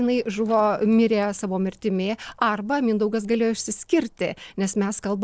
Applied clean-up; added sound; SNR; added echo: neural separator model SepFormer DNS4.